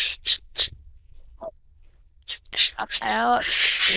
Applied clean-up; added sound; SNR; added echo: neural diffusion model UNIVERSE++.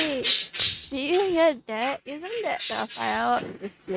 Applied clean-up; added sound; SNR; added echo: neural mask model RNNoise.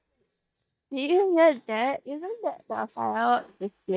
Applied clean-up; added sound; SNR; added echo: neural mask model DeepFilterNet 3.